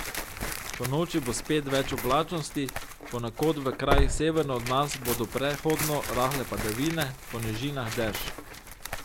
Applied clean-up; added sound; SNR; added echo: none; Tearing; 4 dB; none.